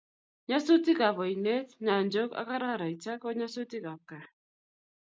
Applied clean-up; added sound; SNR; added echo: none; none; none; none.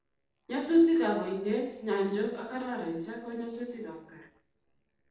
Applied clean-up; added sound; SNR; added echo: neural separator model SepFormer DNS4.